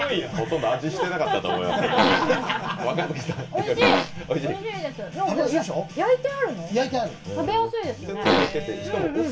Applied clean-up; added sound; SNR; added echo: none; Fart; -2 dB; reverberation time 0.2 s.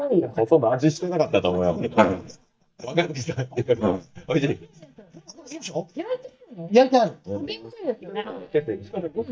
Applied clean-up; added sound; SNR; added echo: neural mask model DeepFilterNet 3.